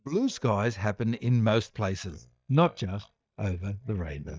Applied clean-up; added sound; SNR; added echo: neural mask model DeepFilterNet 3.